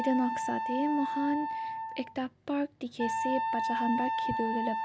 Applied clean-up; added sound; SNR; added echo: none; Wind instrument, woodwind instrument; 1 dB; none.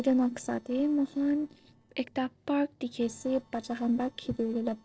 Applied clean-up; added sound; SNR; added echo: neural separator model SepFormer DNS4.